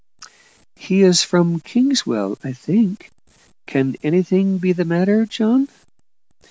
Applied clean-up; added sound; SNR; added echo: none; none; none; none.